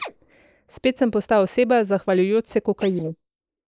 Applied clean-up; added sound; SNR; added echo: neural mask model Resemble Enhance denoiser.